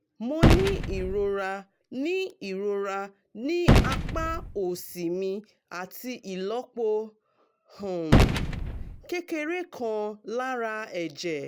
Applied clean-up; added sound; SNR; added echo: none; Gunshot, gunfire; -4 dB; none.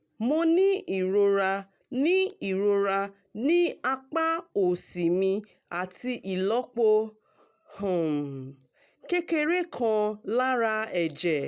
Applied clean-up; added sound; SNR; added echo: none; none; none; none.